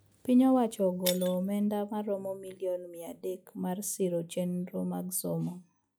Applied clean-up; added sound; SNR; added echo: classical method log-MMSE.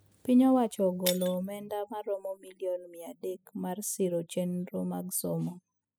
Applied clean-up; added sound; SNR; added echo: classical method spectral subtraction.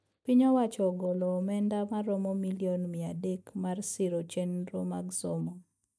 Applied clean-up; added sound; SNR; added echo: neural mask model DeepFilterNet 3.